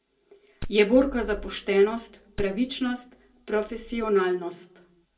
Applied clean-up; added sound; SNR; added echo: none; Wood; 12 dB; reverberation time 0.2 s.